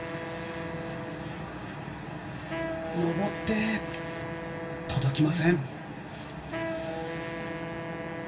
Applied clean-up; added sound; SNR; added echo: none; Wind instrument, woodwind instrument; 6 dB; reverberation time 0.2 s.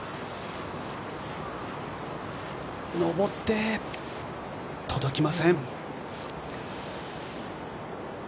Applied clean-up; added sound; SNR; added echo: none; none; none; none.